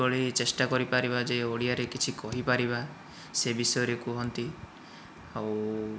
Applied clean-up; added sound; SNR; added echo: none; none; none; none.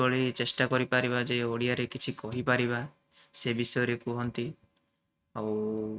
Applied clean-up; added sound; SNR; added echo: neural mask model RNNoise.